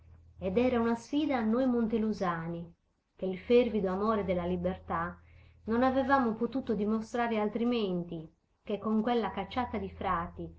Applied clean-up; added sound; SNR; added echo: none; none; none; none.